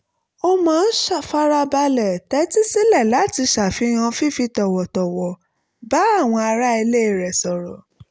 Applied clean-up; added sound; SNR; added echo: none; none; none; none.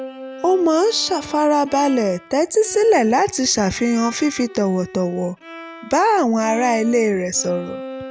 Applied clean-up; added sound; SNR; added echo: none; Bowed string instrument; 17 dB; none.